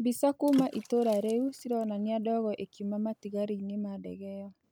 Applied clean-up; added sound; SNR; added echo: none; Water / Splash, splatter; 17 dB; none.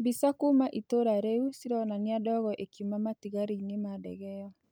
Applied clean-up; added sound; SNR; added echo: none; none; none; none.